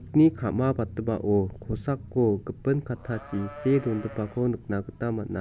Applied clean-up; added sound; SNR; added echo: none; Livestock, farm animals, working animals; 17 dB; none.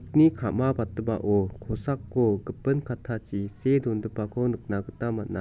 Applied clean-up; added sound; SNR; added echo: none; none; none; none.